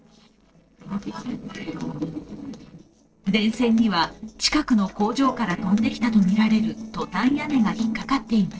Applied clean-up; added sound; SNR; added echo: neural separator model SepFormer DNS4.